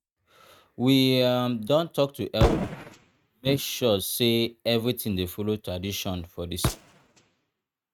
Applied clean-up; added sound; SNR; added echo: neural mask model RNNoise.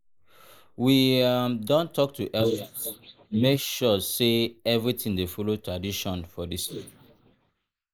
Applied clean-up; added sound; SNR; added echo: neural mask model Resemble Enhance denoiser.